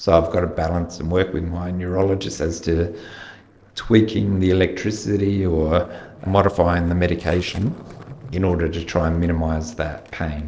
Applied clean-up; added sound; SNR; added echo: neural separator model SepFormer DNS4.